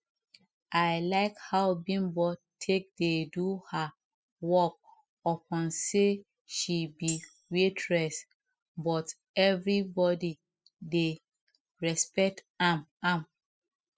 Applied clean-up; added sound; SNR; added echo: classical method spectral subtraction.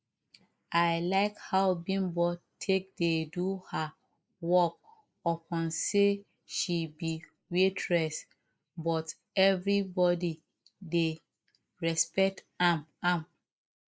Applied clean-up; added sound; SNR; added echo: neural mask model Resemble Enhance denoiser.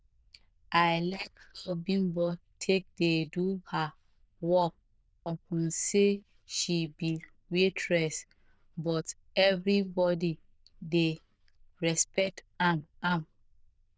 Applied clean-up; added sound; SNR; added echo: neural diffusion model UNIVERSE++.